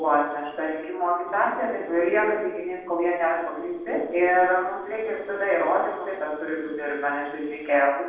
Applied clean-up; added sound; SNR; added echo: neural separator model SepFormer DNS4.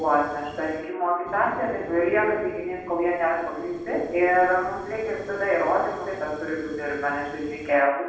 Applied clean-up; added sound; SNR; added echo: none; Fire; 18 dB; reverberation time 1.2 s.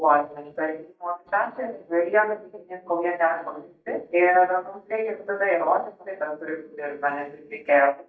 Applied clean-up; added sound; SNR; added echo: neural mask model DeepFilterNet 3.